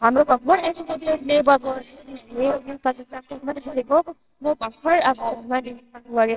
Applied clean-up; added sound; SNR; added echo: neural separator model SepFormer WHAMR!.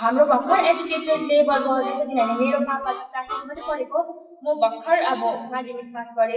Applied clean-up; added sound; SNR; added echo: classical method WPE with log-MMSE.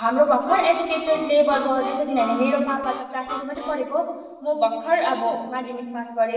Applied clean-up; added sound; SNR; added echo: none; Harmonica; 11 dB; reverberation time 1.1 s.